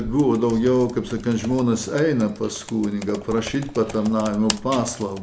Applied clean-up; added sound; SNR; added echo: none; Computer keyboard; 15 dB; none.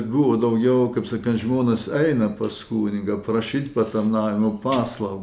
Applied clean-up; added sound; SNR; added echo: none; none; none; none.